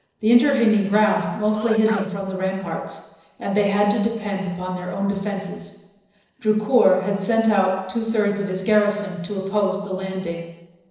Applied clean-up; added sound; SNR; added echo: neural separator model SepFormer DNS4.